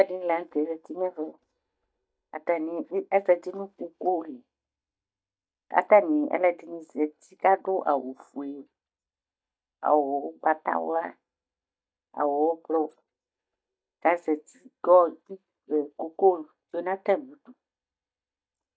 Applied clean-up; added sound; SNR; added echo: neural mask model DeepFilterNet 3.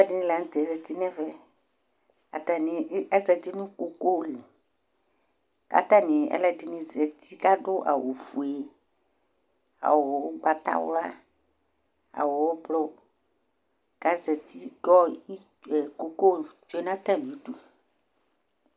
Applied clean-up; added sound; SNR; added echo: none; none; none; none.